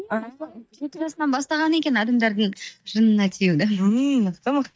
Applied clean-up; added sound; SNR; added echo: neural mask model DeepFilterNet 3.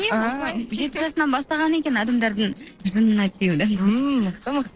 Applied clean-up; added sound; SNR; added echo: neural separator model SepFormer DNS4.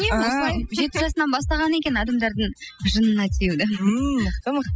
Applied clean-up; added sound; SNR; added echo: classical method spectral subtraction.